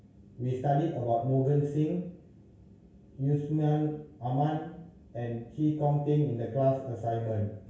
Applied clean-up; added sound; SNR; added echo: none; none; none; reverberation time 0.6 s.